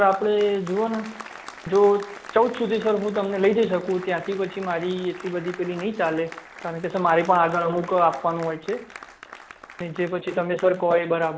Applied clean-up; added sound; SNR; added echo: none; Applause; 18 dB; none.